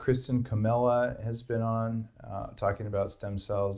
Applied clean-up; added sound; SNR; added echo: none; none; none; none.